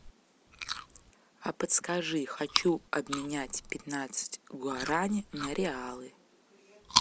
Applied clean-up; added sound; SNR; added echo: none; Chewing, mastication; 4 dB; none.